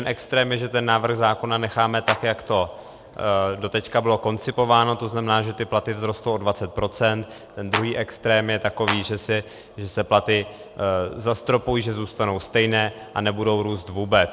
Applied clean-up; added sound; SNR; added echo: none; Clapping; 6 dB; none.